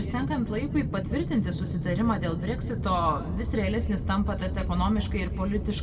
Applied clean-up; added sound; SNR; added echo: none; Aircraft; 2 dB; reverberation time 1.5 s.